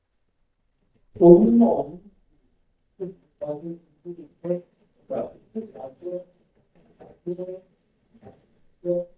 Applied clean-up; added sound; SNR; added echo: neural mask model DeepFilterNet 3.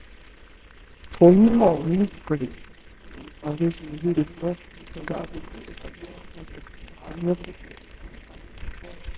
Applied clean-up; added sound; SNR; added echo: neural separator model SepFormer WHAMR!.